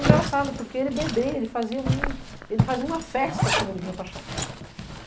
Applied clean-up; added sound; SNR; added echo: none; Zipper (clothing); -1 dB; none.